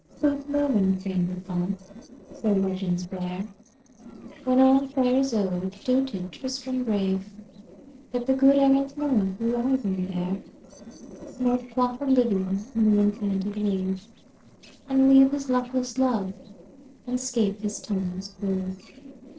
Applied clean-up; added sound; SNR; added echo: neural separator model SepFormer DNS4.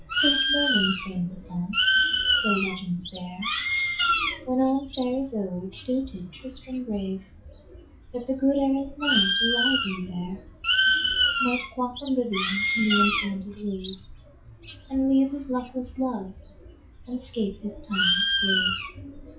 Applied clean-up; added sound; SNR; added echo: classical method WPE with log-MMSE.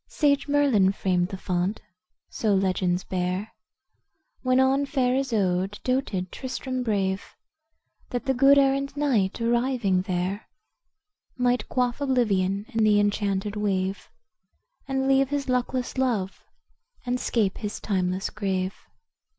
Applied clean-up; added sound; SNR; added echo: none; none; none; none.